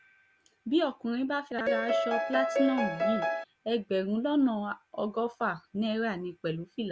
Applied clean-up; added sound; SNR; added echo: none; Piano; -2 dB; none.